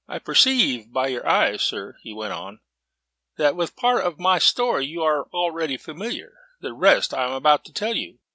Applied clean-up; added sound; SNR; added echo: none; none; none; none.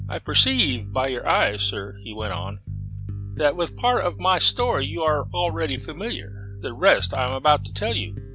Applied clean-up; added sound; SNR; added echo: none; Bass guitar; 9 dB; none.